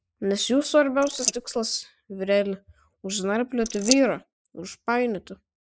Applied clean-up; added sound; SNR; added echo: neural mask model Resemble Enhance denoiser.